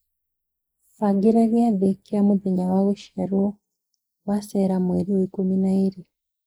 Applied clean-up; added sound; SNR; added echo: neural mask model Resemble Enhance denoiser.